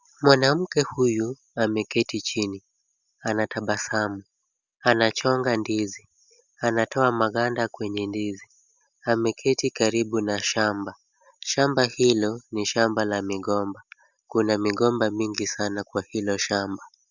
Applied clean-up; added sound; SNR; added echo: none; none; none; none.